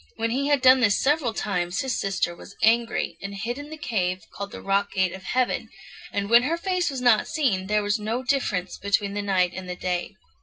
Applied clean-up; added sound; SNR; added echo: none; none; none; reverberation time 0.2 s.